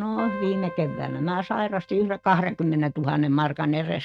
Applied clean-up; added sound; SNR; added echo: neural mask model RNNoise.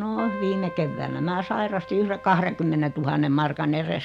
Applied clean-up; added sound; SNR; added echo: none; Keyboard (musical); 15 dB; none.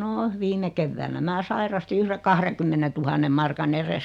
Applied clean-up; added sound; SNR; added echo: none; none; none; none.